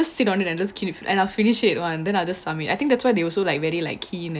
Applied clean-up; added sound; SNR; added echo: none; none; none; none.